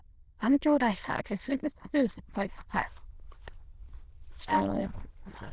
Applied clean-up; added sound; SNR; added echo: neural diffusion model UNIVERSE++.